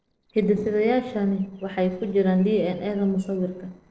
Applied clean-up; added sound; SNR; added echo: neural separator model SepFormer DNS4.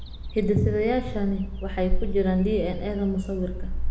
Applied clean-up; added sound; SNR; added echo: none; Bird vocalization, bird call, bird song; 2 dB; reverberation time 0.9 s.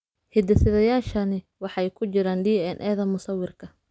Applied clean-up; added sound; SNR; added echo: none; none; none; none.